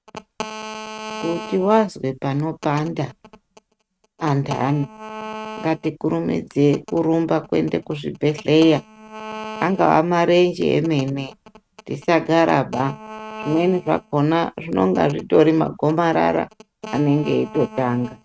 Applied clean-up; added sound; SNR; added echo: neural mask model RNNoise.